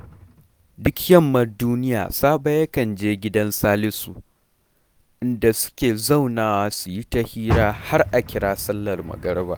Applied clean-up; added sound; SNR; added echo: none; Car; 13 dB; none.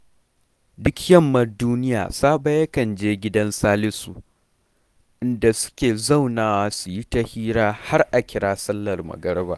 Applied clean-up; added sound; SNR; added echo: none; none; none; none.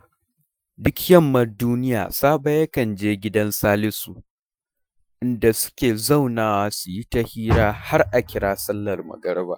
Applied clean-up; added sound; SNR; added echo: classical method Wiener filter.